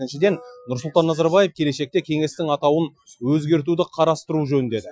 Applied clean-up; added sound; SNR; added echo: classical method Wiener filter.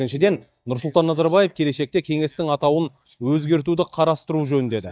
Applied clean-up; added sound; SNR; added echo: neural mask model DeepFilterNet 3.